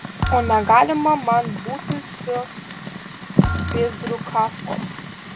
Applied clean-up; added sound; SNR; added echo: none; Fire + Thump, thud; 4 dB; none.